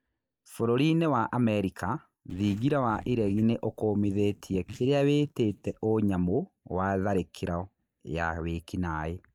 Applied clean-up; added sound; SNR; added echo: neural mask model DeepFilterNet 3.